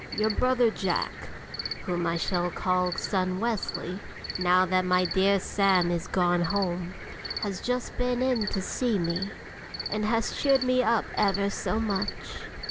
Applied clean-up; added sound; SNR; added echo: none; Cricket; 9 dB; none.